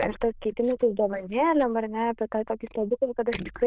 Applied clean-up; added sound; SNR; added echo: neural diffusion model UNIVERSE++.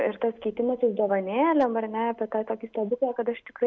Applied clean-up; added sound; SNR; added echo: none; none; none; none.